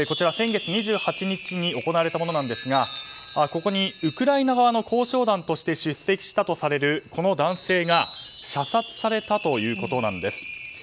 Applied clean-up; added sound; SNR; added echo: none; Chime; 3 dB; none.